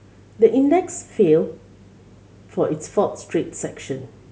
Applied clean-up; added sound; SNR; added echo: none; none; none; none.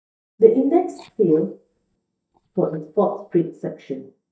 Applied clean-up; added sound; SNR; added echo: neural mask model DeepFilterNet 3.